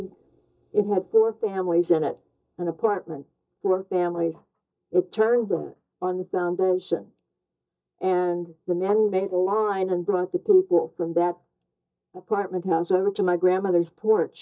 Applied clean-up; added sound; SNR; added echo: neural mask model DeepFilterNet 3.